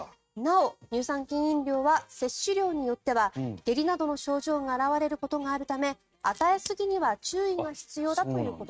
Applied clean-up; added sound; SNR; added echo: neural mask model RNNoise.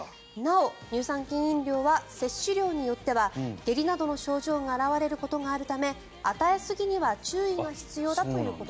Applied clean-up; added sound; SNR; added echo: none; none; none; none.